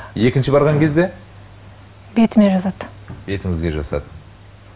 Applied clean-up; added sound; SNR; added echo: none; Cupboard open or close; 18 dB; none.